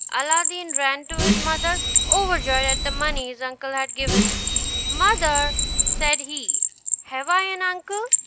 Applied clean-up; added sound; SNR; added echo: none; Bell + Bus; -2 dB; none.